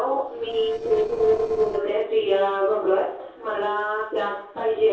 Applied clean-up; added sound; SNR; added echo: neural separator model SepFormer DNS4.